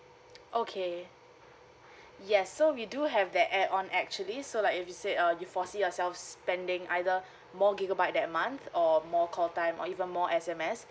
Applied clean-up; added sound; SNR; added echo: none; none; none; none.